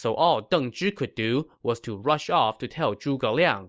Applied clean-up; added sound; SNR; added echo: none; none; none; none.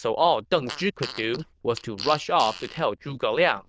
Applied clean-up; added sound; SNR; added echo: neural diffusion model UNIVERSE++.